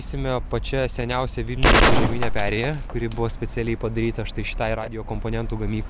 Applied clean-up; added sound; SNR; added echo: none; Cricket + Gunshot, gunfire; -1 dB; none.